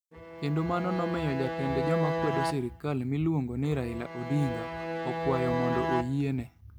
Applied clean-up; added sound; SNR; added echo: none; Bowed string instrument; 3 dB; none.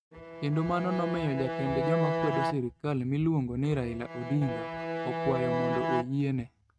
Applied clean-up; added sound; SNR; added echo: neural mask model RNNoise.